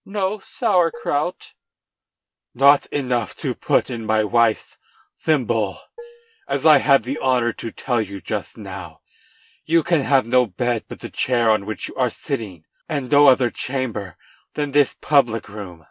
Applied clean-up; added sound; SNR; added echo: none; Dishes, pots, and pans; 20 dB; none.